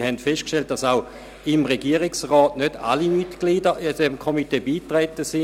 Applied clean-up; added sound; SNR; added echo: none; none; none; none.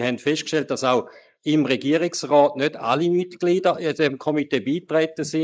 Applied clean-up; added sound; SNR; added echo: neural mask model Resemble Enhance denoiser.